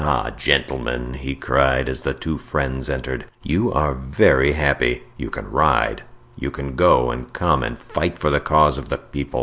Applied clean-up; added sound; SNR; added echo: none; none; none; none.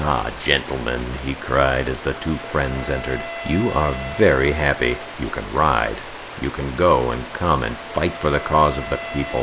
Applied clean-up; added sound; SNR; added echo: none; Wind instrument, woodwind instrument + Stream; 12 dB; none.